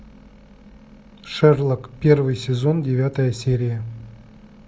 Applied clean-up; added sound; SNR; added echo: none; none; none; none.